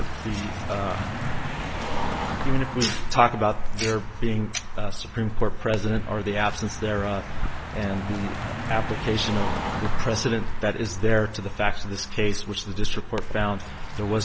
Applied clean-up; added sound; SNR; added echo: none; Car passing by; -1 dB; none.